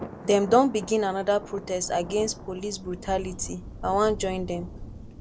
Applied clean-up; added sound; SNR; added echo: none; Thunder; 13 dB; none.